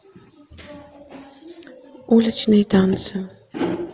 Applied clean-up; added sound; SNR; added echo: none; none; none; none.